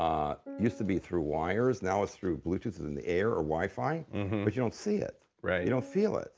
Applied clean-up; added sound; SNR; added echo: none; Piano; 13 dB; none.